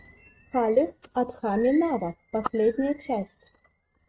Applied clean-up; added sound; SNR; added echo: neural mask model RNNoise.